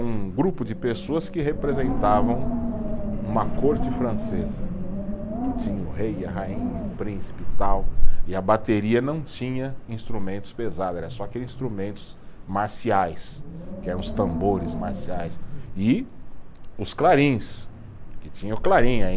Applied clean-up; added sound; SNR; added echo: none; Wind; -3 dB; none.